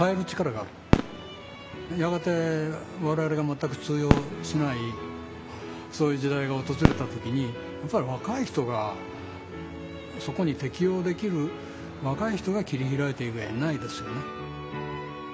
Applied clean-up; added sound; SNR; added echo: none; Fireworks; 2 dB; none.